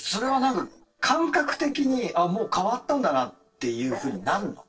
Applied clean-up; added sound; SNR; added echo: neural separator model SepFormer DNS4.